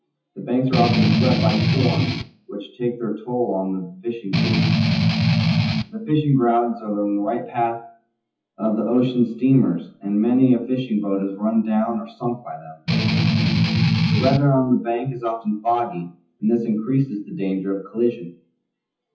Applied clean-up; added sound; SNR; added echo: classical method WPE with log-MMSE.